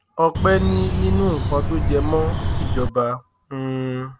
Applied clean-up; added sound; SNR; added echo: none; Bird; -2 dB; none.